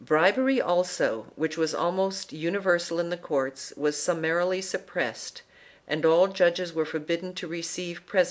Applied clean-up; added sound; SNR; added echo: none; none; none; none.